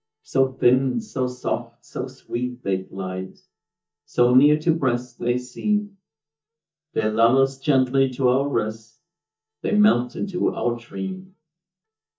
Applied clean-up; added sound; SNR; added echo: neural mask model DeepFilterNet 3.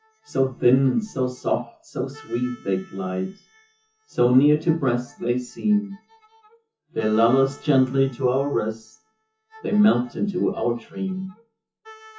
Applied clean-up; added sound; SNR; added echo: classical method WPE with log-MMSE.